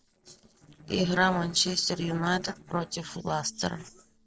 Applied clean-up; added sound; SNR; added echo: neural separator model SepFormer DNS4.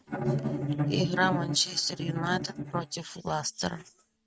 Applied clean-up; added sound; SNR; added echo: neural mask model RNNoise.